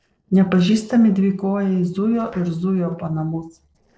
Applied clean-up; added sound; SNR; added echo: neural separator model SepFormer DNS4.